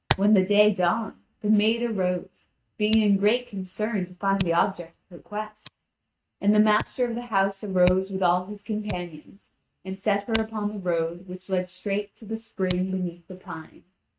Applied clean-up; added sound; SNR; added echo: neural mask model RNNoise.